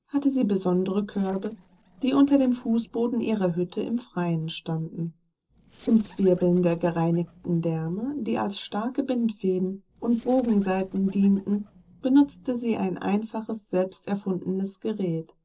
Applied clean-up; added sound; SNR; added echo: neural separator model SepFormer DNS4.